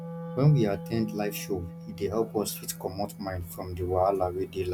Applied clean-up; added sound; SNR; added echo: none; Wind instrument, woodwind instrument; 12 dB; none.